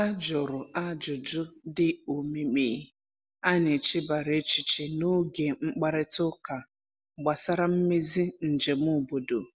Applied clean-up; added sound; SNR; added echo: none; none; none; none.